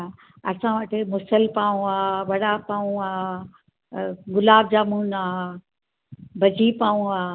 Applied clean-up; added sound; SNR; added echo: none; none; none; none.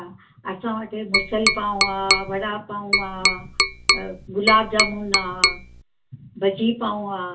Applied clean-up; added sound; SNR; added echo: none; Tap; -4 dB; reverberation time 0.2 s.